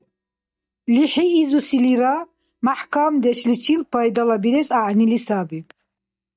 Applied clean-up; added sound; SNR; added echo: neural mask model DeepFilterNet 3.